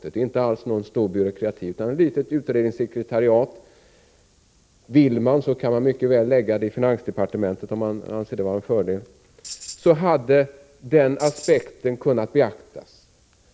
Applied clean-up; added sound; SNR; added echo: none; Tambourine; 16 dB; none.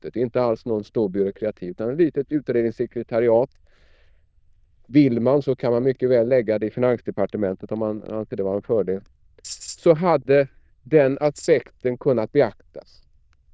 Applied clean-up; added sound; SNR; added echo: neural diffusion model UNIVERSE++.